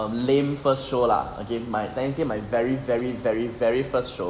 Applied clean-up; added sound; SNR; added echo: none; none; none; none.